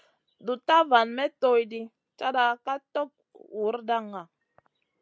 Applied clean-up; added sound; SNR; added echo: none; none; none; none.